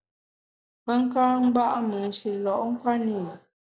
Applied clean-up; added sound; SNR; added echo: none; none; none; none.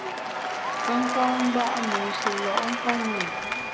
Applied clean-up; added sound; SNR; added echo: none; Applause / Crowd / Cheering; 0 dB; none.